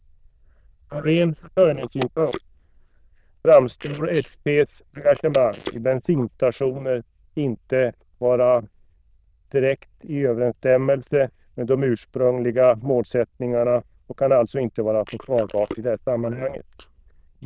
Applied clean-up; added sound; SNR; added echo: neural diffusion model UNIVERSE++.